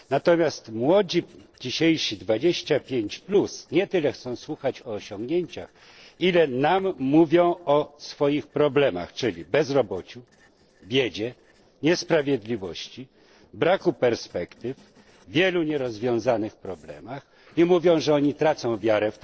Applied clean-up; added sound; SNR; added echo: neural separator model SepFormer DNS4.